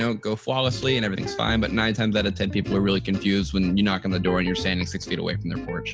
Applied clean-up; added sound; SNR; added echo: none; Electric guitar; 16 dB; none.